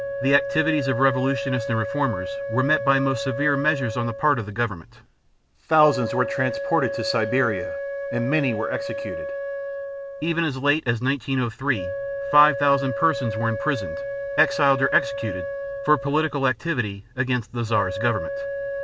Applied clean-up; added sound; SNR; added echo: none; Wind instrument, woodwind instrument; 6 dB; none.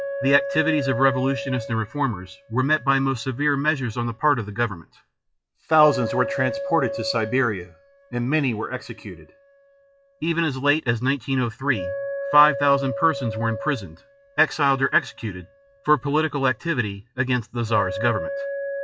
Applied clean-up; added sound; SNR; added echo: classical method log-MMSE.